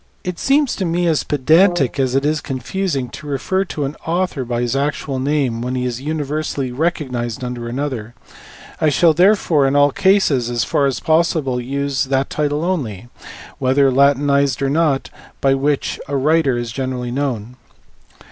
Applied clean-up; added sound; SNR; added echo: none; Brass instrument; 14 dB; none.